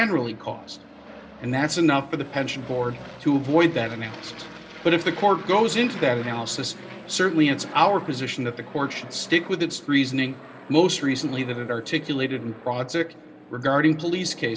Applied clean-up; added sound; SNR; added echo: none; Aircraft; 17 dB; reverberation time 0.8 s.